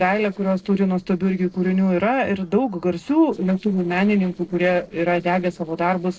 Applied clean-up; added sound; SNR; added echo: neural separator model SepFormer DNS4.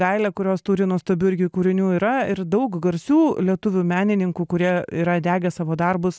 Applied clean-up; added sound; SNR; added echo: none; none; none; none.